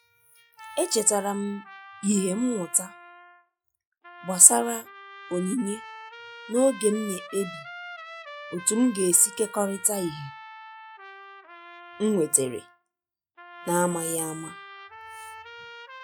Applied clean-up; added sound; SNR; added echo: classical method log-MMSE.